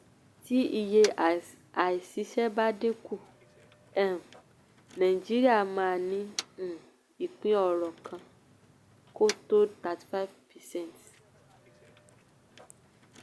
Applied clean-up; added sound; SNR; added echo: none; Motor vehicle (road); 19 dB; none.